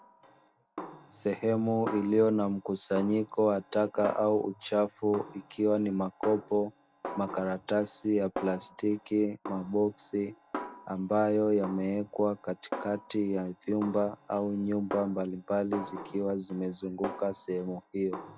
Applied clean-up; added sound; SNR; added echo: none; Snare drum; 14 dB; none.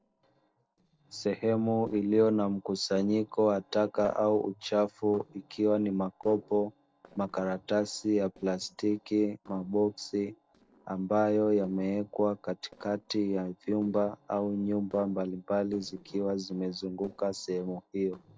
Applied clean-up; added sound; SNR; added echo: neural separator model SepFormer DNS4.